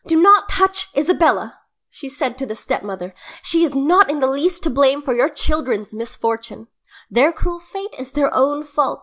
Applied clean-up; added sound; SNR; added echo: none; none; none; none.